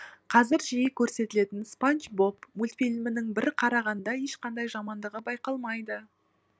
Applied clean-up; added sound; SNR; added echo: none; none; none; none.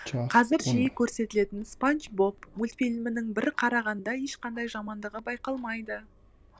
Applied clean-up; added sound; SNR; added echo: none; Clock; 11 dB; none.